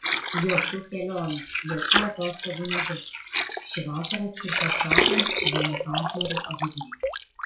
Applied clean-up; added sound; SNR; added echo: classical method WPE with log-MMSE.